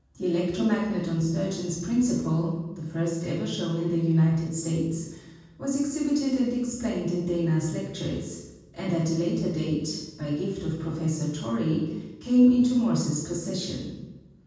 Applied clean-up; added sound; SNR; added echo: none; none; none; reverberation time 1.2 s.